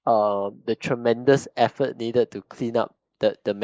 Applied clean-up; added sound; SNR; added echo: neural mask model Resemble Enhance denoiser.